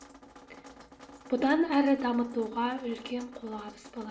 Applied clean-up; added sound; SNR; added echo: none; Drip; 20 dB; reverberation time 1.8 s.